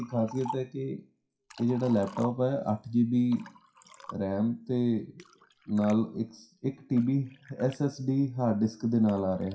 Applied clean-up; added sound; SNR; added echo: classical method WPE with log-MMSE.